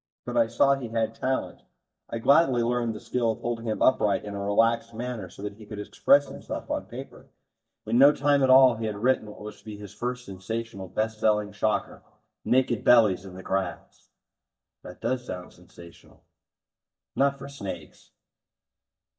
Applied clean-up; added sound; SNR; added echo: neural mask model DeepFilterNet 3.